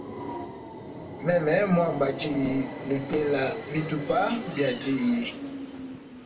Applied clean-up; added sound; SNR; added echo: none; Subway, metro, underground; 9 dB; reverberation time 0.2 s.